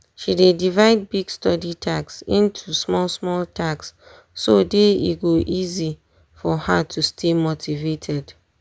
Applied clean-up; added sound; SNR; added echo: none; none; none; none.